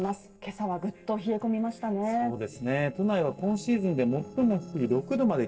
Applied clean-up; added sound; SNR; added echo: neural separator model SepFormer DNS4.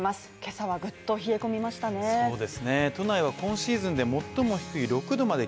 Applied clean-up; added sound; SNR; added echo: none; none; none; none.